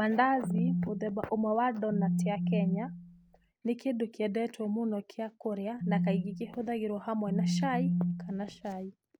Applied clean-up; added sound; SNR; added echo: none; Telephone; 0 dB; none.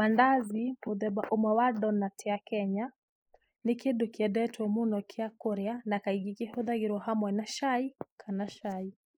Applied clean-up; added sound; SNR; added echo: neural mask model Resemble Enhance denoiser.